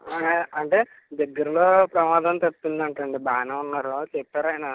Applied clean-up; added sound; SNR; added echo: neural separator model SepFormer DNS4.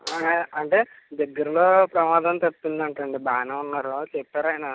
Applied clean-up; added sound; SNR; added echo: none; Snare drum; 19 dB; none.